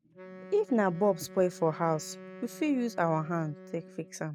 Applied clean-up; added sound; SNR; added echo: neural mask model RNNoise.